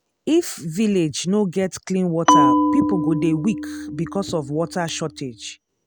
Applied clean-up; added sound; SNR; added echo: none; Bell; -2 dB; none.